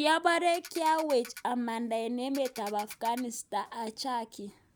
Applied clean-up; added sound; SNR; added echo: none; Ratchet, pawl; 17 dB; none.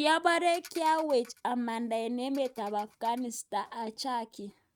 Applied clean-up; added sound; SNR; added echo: neural mask model RNNoise.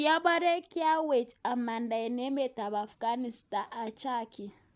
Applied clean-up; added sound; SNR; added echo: none; none; none; none.